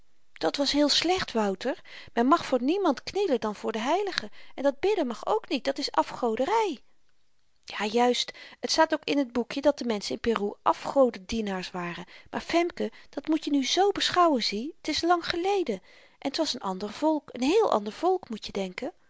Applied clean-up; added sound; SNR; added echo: none; none; none; none.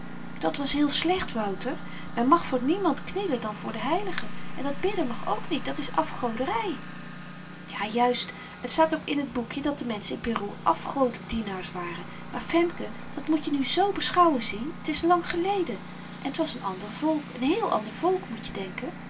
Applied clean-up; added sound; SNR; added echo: none; Engine; 13 dB; reverberation time 0.2 s.